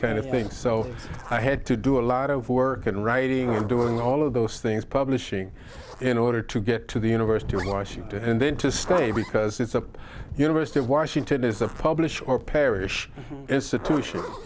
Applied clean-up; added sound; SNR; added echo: none; Zipper (clothing); 17 dB; none.